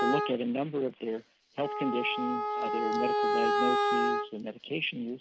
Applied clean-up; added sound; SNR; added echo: none; Wind instrument, woodwind instrument; -2 dB; none.